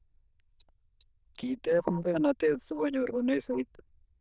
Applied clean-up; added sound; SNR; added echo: neural diffusion model UNIVERSE++.